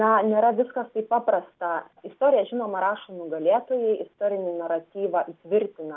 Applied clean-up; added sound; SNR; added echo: none; none; none; none.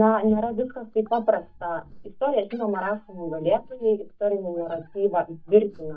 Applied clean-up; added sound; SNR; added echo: neural mask model DeepFilterNet 3.